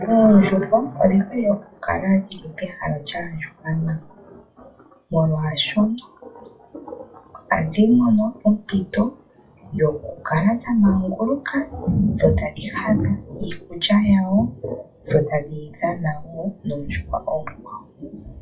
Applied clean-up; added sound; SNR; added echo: classical method WPE with log-MMSE.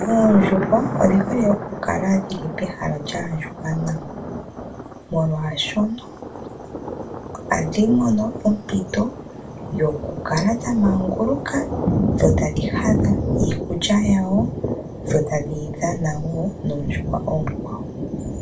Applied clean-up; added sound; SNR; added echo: none; Thunder; 4 dB; reverberation time 0.2 s.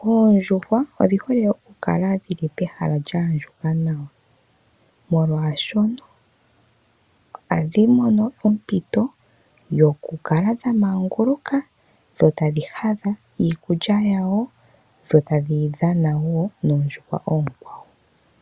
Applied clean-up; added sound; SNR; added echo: none; none; none; none.